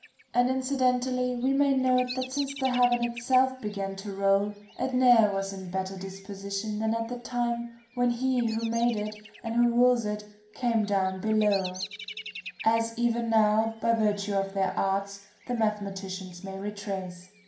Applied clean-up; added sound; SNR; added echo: none; Bird vocalization, bird call, bird song; 19 dB; reverberation time 0.5 s.